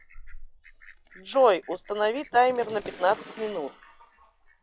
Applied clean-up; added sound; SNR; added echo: classical method log-MMSE.